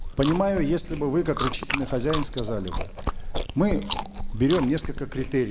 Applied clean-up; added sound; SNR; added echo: none; Chewing, mastication; 4 dB; none.